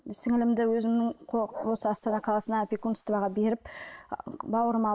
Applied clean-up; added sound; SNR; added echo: neural mask model Resemble Enhance denoiser.